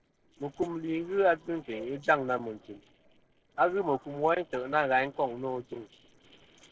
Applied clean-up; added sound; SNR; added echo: neural separator model SepFormer DNS4.